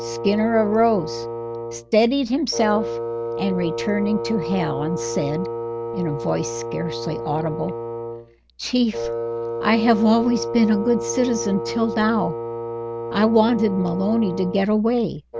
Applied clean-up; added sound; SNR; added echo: none; Wind instrument, woodwind instrument; 6 dB; none.